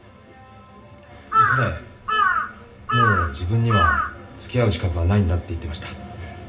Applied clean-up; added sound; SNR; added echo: none; Bird vocalization, bird call, bird song / Crow; -2 dB; reverberation time 0.4 s.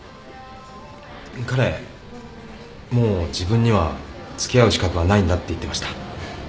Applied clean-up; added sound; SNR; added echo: none; none; none; none.